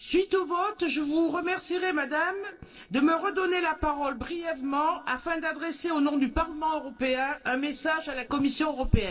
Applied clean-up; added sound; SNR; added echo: neural separator model SepFormer DNS4.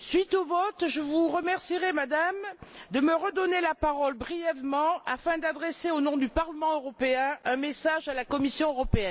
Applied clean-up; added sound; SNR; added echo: none; none; none; none.